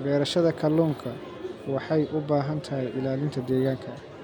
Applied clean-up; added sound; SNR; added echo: none; none; none; none.